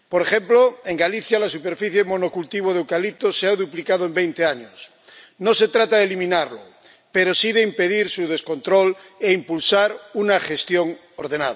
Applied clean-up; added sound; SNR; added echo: none; none; none; none.